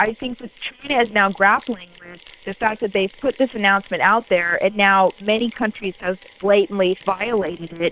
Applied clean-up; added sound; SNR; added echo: neural separator model SepFormer WHAM!.